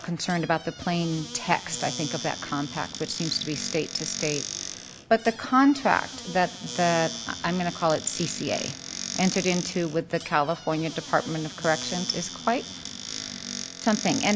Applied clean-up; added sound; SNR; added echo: none; Squeak / Cupboard open or close; 9 dB; none.